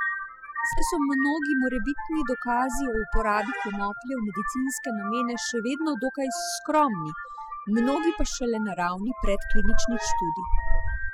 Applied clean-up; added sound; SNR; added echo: classical method spectral subtraction.